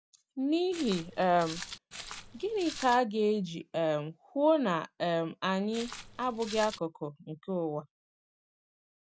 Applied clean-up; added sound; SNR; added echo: none; Walk, footsteps; 12 dB; none.